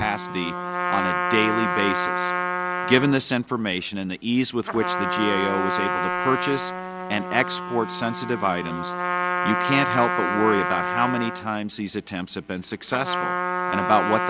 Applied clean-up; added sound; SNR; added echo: none; Trumpet; 2 dB; none.